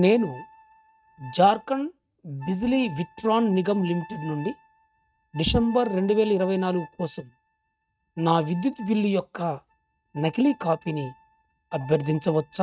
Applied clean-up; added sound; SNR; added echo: neural mask model RNNoise.